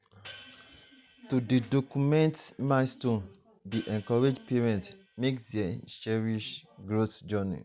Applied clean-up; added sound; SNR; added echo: none; Hi-hat; 17 dB; none.